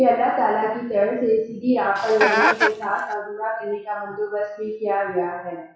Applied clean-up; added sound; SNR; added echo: classical method WPE with log-MMSE.